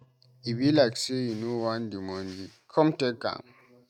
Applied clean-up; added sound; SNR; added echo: neural mask model RNNoise.